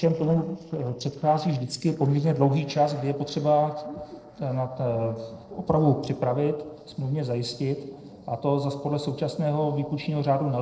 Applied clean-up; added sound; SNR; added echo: neural separator model SepFormer DNS4.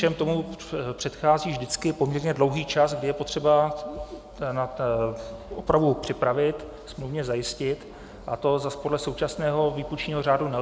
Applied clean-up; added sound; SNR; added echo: none; none; none; none.